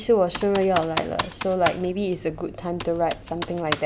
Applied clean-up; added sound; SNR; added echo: none; Computer keyboard; 9 dB; none.